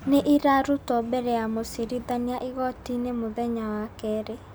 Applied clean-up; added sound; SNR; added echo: none; Sliding door; 19 dB; none.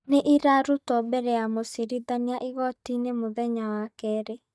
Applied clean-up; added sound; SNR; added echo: neural mask model DeepFilterNet 3.